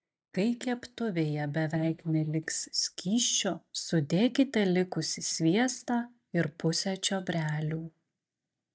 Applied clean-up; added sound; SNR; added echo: neural mask model DeepFilterNet 3.